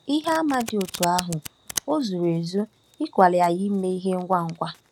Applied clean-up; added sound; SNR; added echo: none; Domestic sounds, home sounds; 15 dB; none.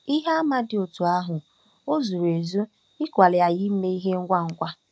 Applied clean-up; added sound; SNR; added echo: none; none; none; none.